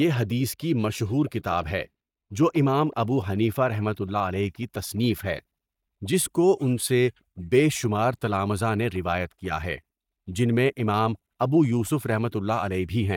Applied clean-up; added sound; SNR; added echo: neural mask model DeepFilterNet 3.